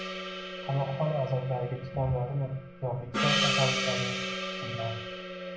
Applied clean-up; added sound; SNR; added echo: none; Gong; 1 dB; reverberation time 0.4 s.